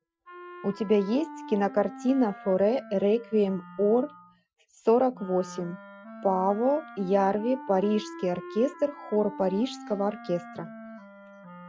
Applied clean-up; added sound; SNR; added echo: classical method Wiener filter.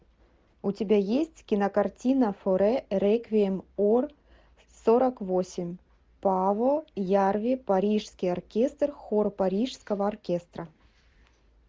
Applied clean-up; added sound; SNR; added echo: none; none; none; none.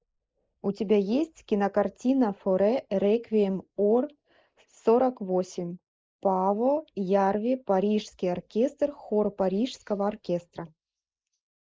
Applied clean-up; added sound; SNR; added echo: neural mask model Resemble Enhance denoiser.